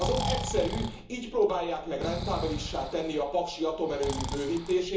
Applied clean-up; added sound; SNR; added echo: none; Breathing; 6 dB; reverberation time 0.8 s.